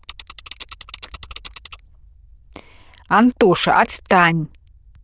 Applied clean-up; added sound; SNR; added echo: neural diffusion model UNIVERSE++.